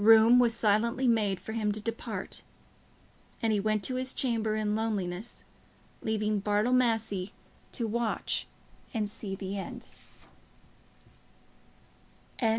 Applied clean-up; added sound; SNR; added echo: none; none; none; none.